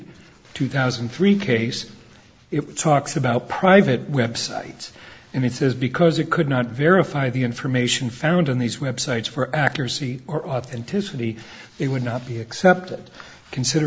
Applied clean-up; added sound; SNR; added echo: none; none; none; none.